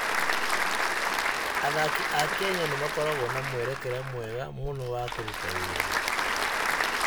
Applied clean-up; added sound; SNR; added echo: none; Applause / Crowd; -4 dB; none.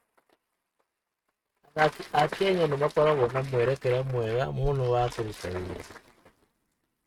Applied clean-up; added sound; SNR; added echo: neural mask model RNNoise.